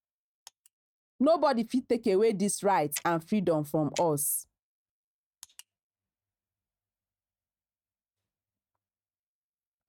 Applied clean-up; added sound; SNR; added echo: neural mask model RNNoise.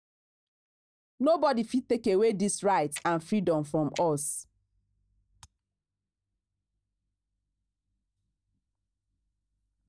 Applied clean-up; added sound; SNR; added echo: neural mask model DeepFilterNet 3.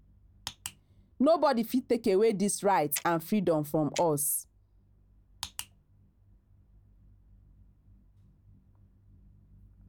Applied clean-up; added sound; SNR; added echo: none; Clock; 16 dB; none.